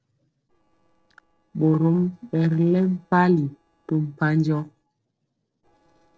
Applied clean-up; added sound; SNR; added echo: neural separator model SepFormer DNS4.